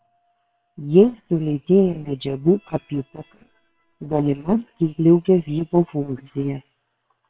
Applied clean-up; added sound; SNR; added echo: neural separator model SepFormer WHAM!.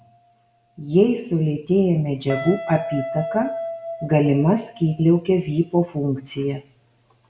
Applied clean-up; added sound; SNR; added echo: none; Guitar; 13 dB; none.